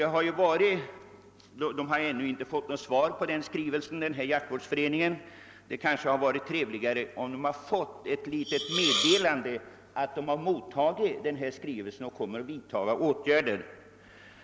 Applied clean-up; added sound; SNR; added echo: none; Hiss; 0 dB; none.